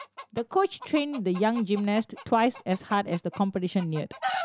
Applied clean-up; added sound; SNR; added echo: none; Chicken, rooster; 12 dB; none.